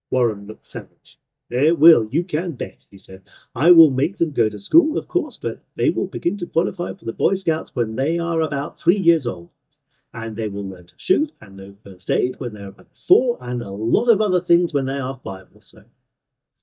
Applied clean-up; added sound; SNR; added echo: neural mask model DeepFilterNet 3.